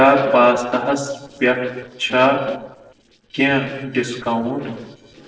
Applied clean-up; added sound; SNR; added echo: neural separator model SepFormer DNS4.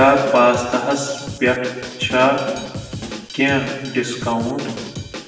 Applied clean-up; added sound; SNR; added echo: none; Drum kit; 12 dB; reverberation time 1.3 s.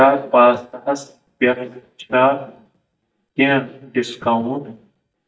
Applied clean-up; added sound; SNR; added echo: neural mask model DeepFilterNet 3.